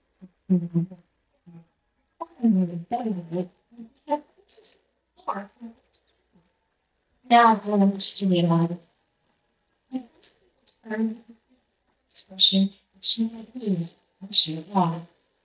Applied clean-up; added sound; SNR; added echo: neural mask model DeepFilterNet 3.